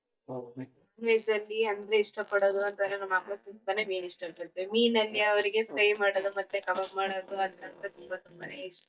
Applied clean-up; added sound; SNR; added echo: neural mask model DeepFilterNet 3.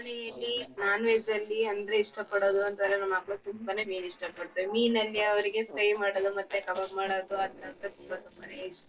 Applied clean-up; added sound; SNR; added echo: neural separator model SepFormer DNS4.